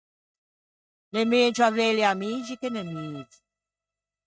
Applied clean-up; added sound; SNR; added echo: neural mask model RNNoise.